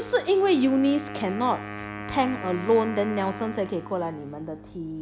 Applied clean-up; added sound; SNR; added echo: none; Wind instrument, woodwind instrument; 12 dB; none.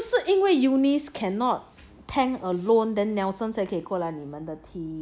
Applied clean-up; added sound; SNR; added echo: none; none; none; none.